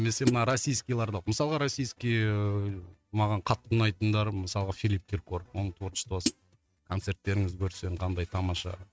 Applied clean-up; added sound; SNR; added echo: neural mask model RNNoise.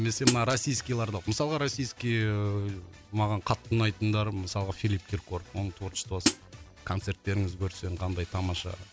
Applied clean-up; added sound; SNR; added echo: none; Hi-hat; -2 dB; none.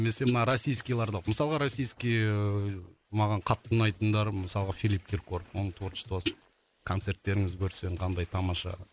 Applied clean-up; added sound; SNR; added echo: neural mask model Resemble Enhance denoiser.